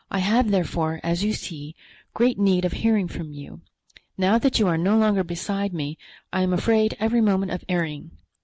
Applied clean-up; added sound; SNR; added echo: none; none; none; none.